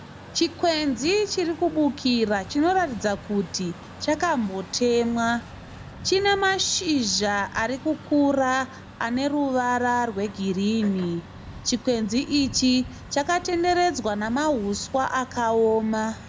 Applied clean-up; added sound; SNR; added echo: none; Truck; 17 dB; none.